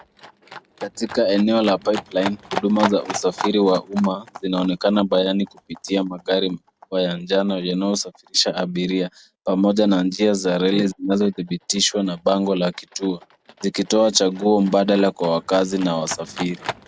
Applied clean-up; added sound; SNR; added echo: none; Livestock, farm animals, working animals; 15 dB; none.